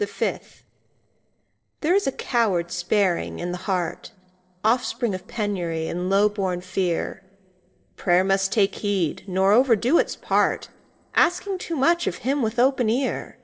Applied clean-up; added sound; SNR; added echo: neural separator model SepFormer DNS4.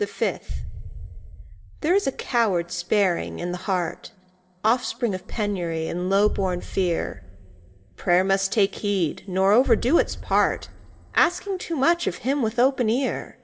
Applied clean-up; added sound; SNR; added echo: none; Boom; 11 dB; reverberation time 0.5 s.